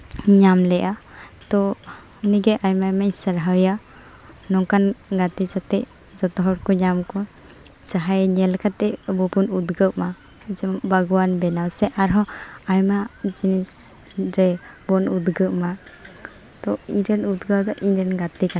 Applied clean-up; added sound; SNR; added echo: none; none; none; none.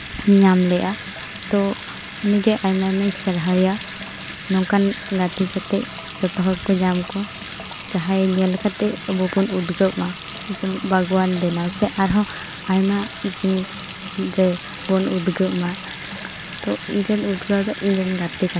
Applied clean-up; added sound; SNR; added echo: none; Bathtub (filling or washing) / Sink (filling or washing) / Water tap, faucet; 12 dB; none.